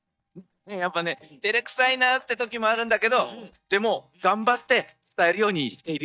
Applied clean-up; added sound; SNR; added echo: neural mask model DeepFilterNet 3.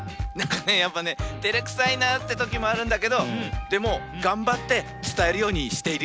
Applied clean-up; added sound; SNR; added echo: none; Wind instrument, woodwind instrument; 19 dB; none.